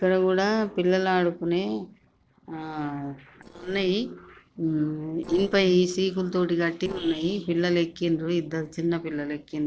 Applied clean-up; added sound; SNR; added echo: neural separator model SepFormer DNS4.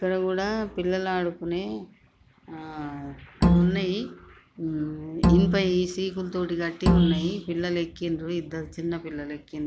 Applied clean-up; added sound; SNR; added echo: none; Bowed string instrument; -4 dB; none.